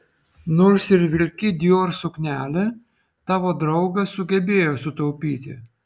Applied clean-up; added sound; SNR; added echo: none; none; none; none.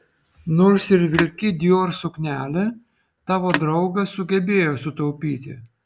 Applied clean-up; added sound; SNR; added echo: none; Telephone; 10 dB; none.